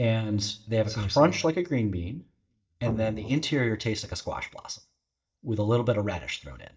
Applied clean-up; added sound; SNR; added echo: neural mask model DeepFilterNet 3.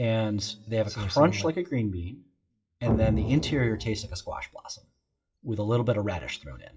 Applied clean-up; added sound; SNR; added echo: classical method WPE with log-MMSE.